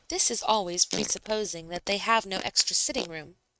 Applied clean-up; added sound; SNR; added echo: neural mask model RNNoise.